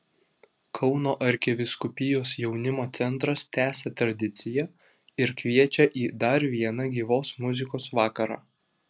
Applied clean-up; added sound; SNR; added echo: none; none; none; none.